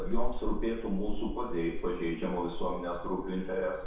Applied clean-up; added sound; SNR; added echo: none; Squeak / Walk, footsteps; -1 dB; reverberation time 0.7 s.